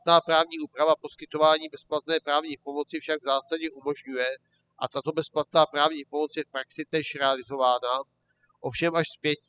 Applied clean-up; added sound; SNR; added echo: classical method spectral subtraction.